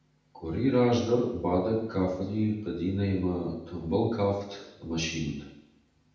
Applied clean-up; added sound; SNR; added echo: none; none; none; reverberation time 0.8 s.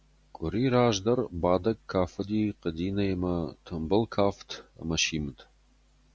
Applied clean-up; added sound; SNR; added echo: none; none; none; none.